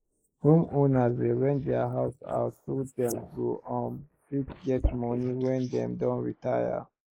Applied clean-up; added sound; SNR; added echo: neural mask model Resemble Enhance denoiser.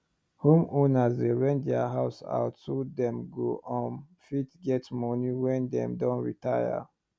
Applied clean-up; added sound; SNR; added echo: none; none; none; none.